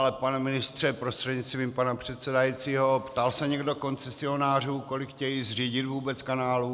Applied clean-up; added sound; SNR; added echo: none; none; none; none.